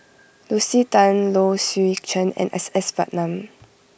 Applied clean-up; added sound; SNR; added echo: none; none; none; none.